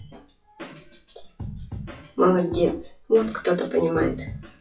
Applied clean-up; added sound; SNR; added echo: classical method WPE with log-MMSE.